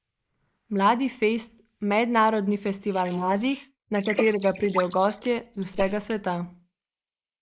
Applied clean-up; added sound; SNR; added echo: neural mask model Resemble Enhance denoiser.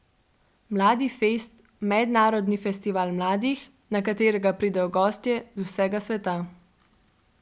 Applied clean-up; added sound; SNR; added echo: none; none; none; none.